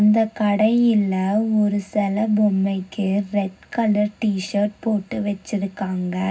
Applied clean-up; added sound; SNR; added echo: none; none; none; reverberation time 0.4 s.